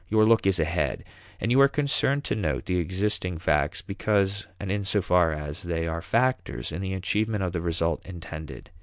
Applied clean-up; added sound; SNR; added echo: none; none; none; none.